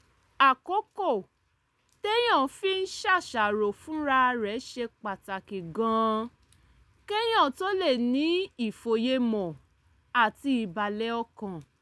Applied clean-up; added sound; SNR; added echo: none; none; none; none.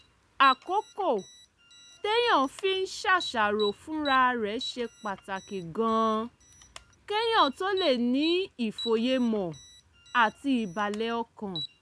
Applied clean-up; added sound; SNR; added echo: none; Alarm; 16 dB; none.